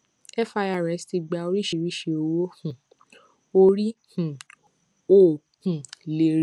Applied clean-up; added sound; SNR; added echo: none; none; none; none.